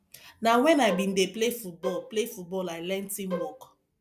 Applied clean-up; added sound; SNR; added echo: none; Bowed string instrument; 10 dB; none.